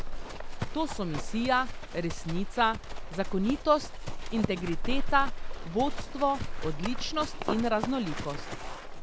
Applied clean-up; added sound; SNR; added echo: none; Livestock, farm animals, working animals; 1 dB; none.